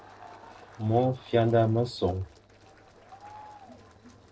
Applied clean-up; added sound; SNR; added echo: neural separator model SepFormer DNS4.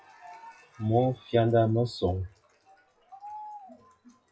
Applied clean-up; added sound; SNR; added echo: classical method WPE with log-MMSE.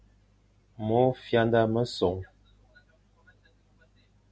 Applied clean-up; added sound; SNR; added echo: none; none; none; none.